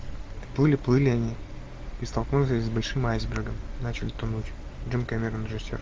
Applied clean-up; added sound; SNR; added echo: none; none; none; none.